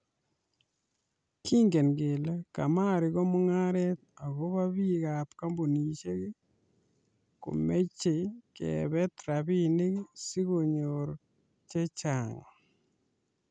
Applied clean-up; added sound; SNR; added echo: none; none; none; none.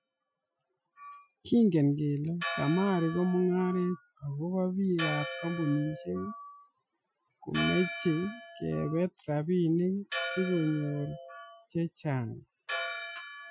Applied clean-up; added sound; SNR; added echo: classical method Wiener filter.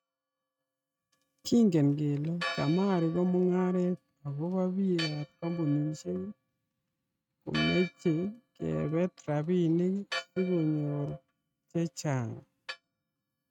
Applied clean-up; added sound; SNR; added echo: neural mask model RNNoise.